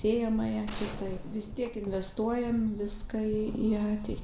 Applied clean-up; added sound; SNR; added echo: none; Gunshot, gunfire; 13 dB; reverberation time 0.8 s.